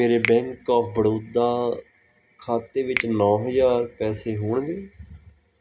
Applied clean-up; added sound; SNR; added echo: none; Finger snapping; 13 dB; reverberation time 0.3 s.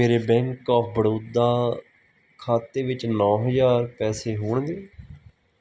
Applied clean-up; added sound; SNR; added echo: none; none; none; none.